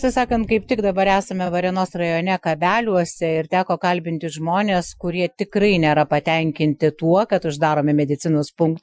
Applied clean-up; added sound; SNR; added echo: classical method Wiener filter.